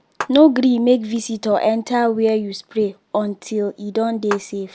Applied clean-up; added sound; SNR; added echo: none; Clapping; 12 dB; none.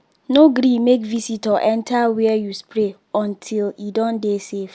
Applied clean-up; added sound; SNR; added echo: none; none; none; none.